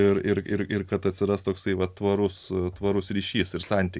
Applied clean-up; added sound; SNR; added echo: none; none; none; none.